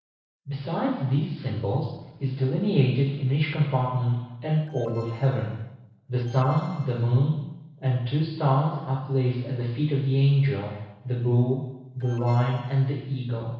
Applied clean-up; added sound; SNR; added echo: neural separator model SepFormer DNS4.